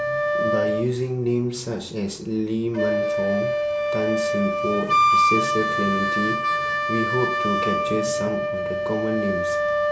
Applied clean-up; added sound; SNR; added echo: none; Wind instrument, woodwind instrument; -3 dB; none.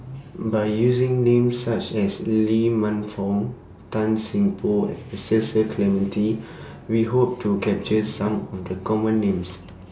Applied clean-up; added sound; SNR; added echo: none; none; none; none.